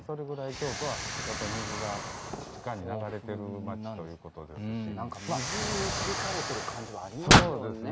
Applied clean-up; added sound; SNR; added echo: none; Explosion; -4 dB; none.